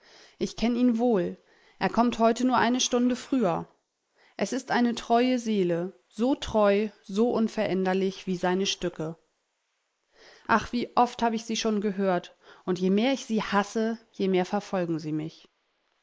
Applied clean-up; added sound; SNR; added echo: neural mask model Resemble Enhance denoiser.